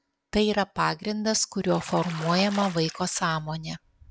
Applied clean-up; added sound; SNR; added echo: none; Bathtub (filling or washing); 15 dB; none.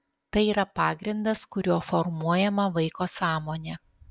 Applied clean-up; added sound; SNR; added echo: none; none; none; none.